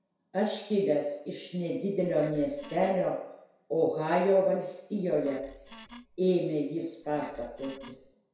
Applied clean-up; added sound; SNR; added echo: none; Wood; 20 dB; reverberation time 0.7 s.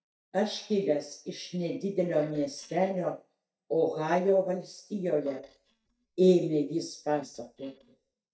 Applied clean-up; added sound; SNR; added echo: neural mask model DeepFilterNet 3.